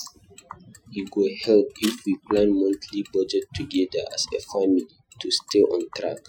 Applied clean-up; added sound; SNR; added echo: classical method Wiener filter.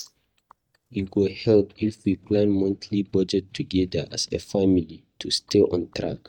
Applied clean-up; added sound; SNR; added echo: neural mask model DeepFilterNet 3.